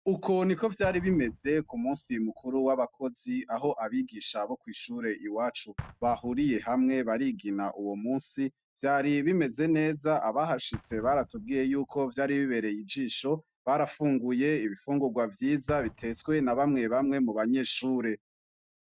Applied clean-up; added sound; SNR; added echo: neural mask model RNNoise.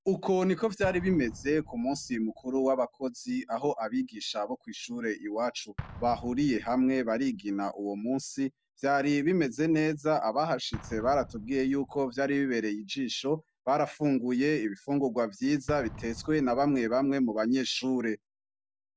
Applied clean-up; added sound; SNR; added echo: none; Explosion; 20 dB; none.